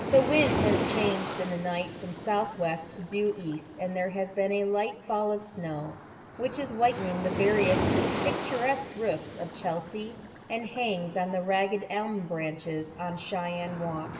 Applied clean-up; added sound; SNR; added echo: none; Waves, surf; 5 dB; reverberation time 2.9 s.